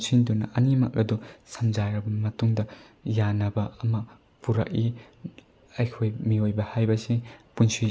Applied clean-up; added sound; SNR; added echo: none; none; none; none.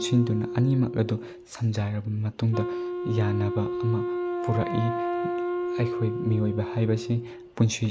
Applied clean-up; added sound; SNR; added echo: none; Wind instrument, woodwind instrument; 5 dB; none.